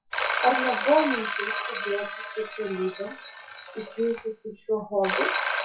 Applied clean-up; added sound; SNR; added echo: classical method WPE with log-MMSE.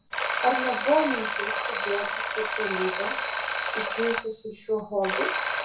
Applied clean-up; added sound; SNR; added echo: none; Alarm; 0 dB; reverberation time 0.3 s.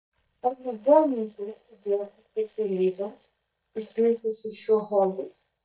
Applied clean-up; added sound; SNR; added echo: neural mask model DeepFilterNet 3.